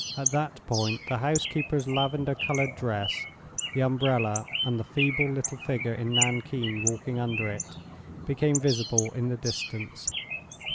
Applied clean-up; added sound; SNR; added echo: none; Bird; 4 dB; none.